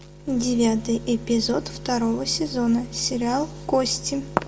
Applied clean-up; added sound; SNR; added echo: none; none; none; reverberation time 0.4 s.